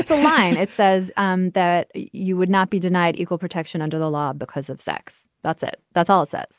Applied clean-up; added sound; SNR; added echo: none; none; none; none.